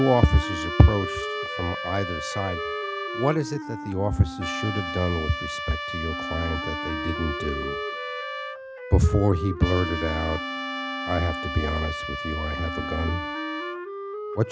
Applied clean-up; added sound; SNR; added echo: none; Trumpet + Wind instrument, woodwind instrument; 6 dB; none.